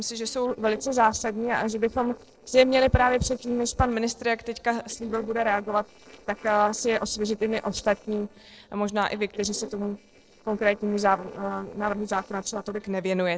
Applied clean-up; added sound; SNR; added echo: neural separator model SepFormer DNS4.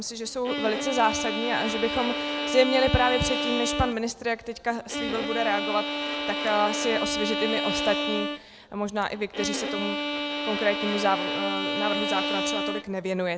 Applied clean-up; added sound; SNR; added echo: none; Bowed string instrument; 2 dB; none.